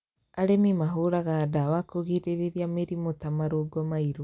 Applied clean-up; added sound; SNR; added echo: none; none; none; none.